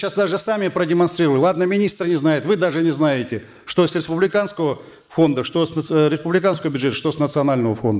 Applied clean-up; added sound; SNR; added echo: neural mask model Resemble Enhance denoiser.